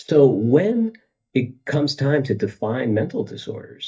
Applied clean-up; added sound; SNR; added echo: neural mask model DeepFilterNet 3.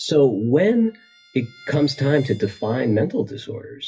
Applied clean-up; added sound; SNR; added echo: classical method WPE with log-MMSE.